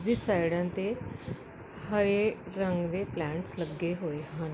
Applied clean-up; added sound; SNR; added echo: none; none; none; none.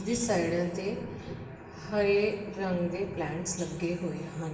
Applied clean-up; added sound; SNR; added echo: none; none; none; reverberation time 1.2 s.